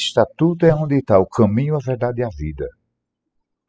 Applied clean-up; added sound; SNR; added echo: classical method spectral subtraction.